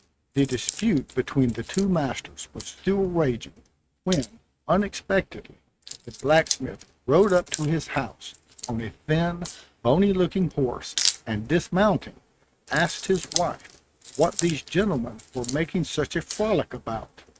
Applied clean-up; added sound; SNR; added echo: neural mask model RNNoise.